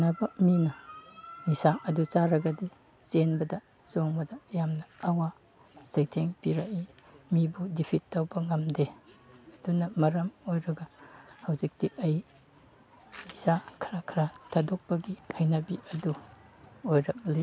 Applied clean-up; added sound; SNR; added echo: none; none; none; none.